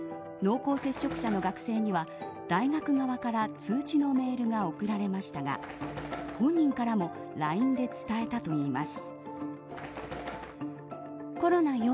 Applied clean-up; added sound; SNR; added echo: none; Bird; 12 dB; none.